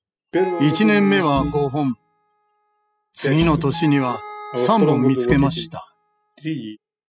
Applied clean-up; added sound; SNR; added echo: classical method spectral subtraction.